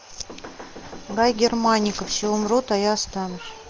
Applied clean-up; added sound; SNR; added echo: none; Knock / Wood; 17 dB; none.